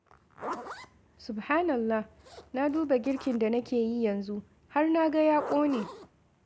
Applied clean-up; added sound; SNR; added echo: none; Zipper (clothing); 16 dB; none.